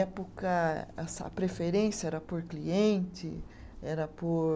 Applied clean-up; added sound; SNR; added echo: none; none; none; none.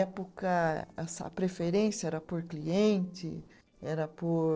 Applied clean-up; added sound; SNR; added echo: neural separator model SepFormer DNS4.